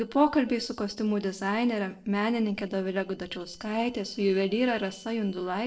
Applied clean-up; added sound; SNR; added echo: neural separator model SepFormer DNS4.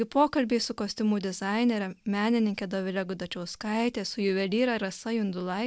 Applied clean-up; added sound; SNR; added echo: none; none; none; none.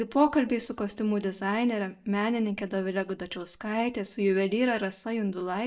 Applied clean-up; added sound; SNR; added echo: neural mask model DeepFilterNet 3.